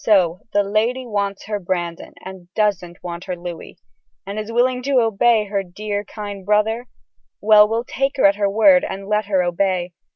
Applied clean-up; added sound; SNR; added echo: none; none; none; none.